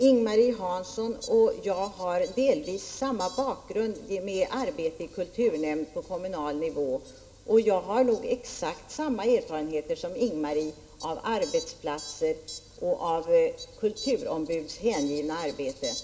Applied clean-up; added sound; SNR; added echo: none; Fowl; 20 dB; reverberation time 0.3 s.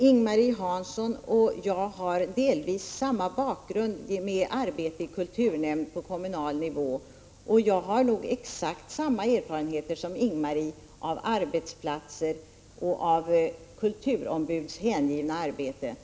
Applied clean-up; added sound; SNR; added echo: none; none; none; none.